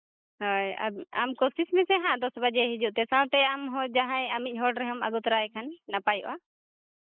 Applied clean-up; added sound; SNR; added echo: neural mask model Resemble Enhance denoiser.